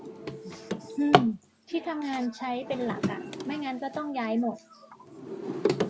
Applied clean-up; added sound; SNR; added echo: none; Drawer open or close; 0 dB; none.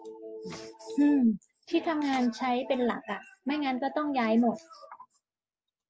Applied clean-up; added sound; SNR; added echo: none; none; none; none.